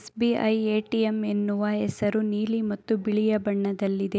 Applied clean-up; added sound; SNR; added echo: none; none; none; none.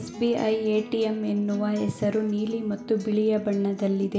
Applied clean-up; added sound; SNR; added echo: none; Acoustic guitar; 17 dB; reverberation time 2.0 s.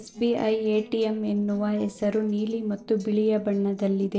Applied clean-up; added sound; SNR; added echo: neural separator model SepFormer DNS4.